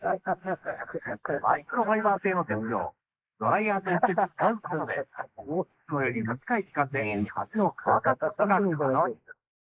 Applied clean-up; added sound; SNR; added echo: neural mask model Resemble Enhance denoiser.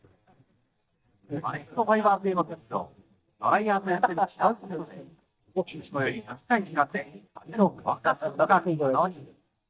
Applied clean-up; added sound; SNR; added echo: neural mask model DeepFilterNet 3.